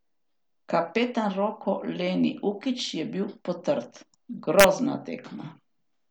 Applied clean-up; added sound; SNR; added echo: none; none; none; none.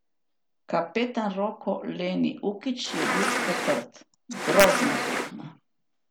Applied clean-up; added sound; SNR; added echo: none; Insect; -1 dB; none.